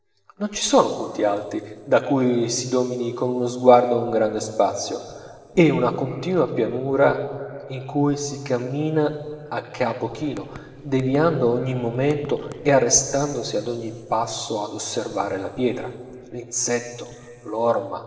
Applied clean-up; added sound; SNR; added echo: neural separator model SepFormer DNS4.